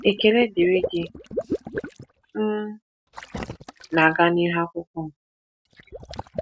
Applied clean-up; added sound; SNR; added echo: neural mask model RNNoise.